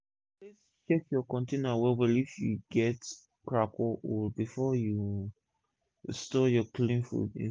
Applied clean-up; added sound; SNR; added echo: none; none; none; none.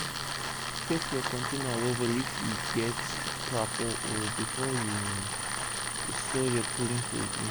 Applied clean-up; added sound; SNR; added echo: none; Tools; 0 dB; none.